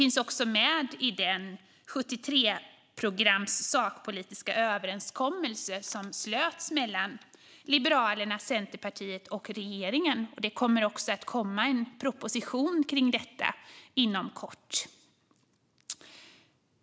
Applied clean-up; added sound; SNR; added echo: none; none; none; none.